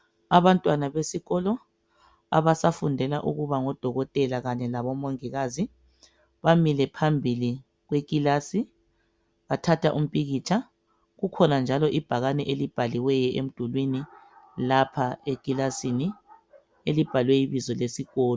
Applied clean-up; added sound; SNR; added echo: none; none; none; none.